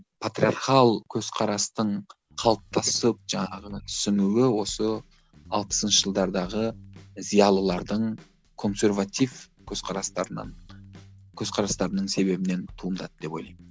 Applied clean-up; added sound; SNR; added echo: none; none; none; none.